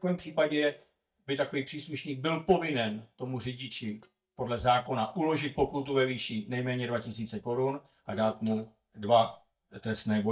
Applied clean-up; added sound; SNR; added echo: neural mask model DeepFilterNet 3.